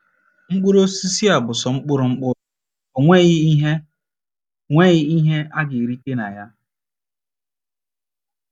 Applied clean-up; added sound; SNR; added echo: none; none; none; none.